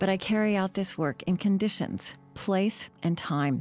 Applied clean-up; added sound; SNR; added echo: none; none; none; none.